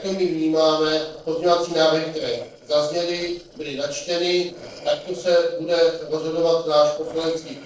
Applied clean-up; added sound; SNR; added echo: neural separator model SepFormer DNS4.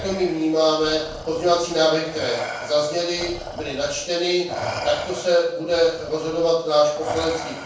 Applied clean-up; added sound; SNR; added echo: none; Respiratory sounds; 11 dB; reverberation time 0.6 s.